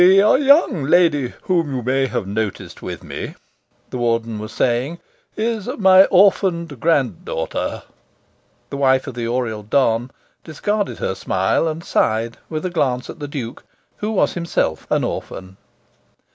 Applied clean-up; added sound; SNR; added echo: none; none; none; none.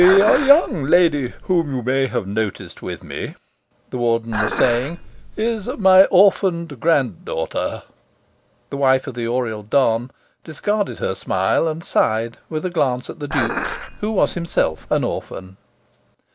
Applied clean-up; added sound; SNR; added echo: none; Dishes, pots, and pans; 8 dB; none.